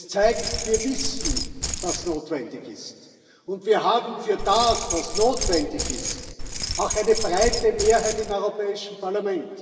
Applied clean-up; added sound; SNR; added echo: none; Keys jangling; 3 dB; reverberation time 2.6 s.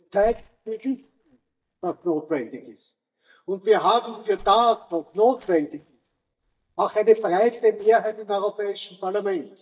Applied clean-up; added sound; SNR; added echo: neural mask model DeepFilterNet 3.